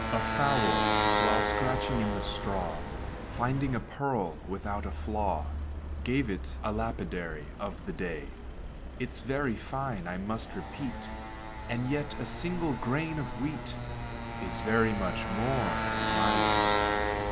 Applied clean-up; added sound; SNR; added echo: none; Motorcycle; -1 dB; none.